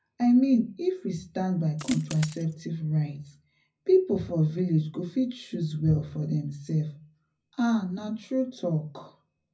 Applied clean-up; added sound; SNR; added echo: none; Coin (dropping); 14 dB; reverberation time 0.4 s.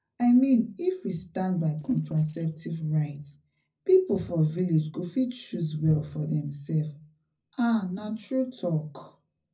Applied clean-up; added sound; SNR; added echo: neural separator model SepFormer DNS4.